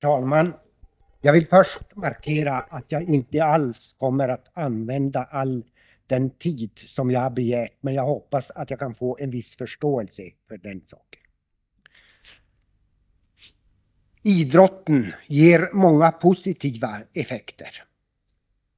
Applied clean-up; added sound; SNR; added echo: neural mask model DeepFilterNet 3.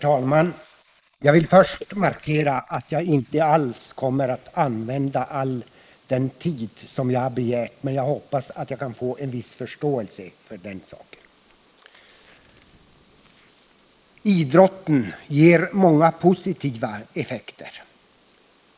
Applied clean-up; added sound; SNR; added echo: neural mask model Resemble Enhance denoiser.